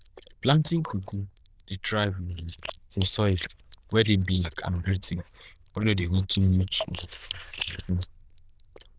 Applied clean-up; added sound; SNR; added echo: neural diffusion model UNIVERSE++.